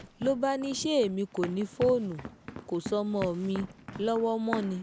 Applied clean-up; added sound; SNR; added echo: none; Run; 12 dB; none.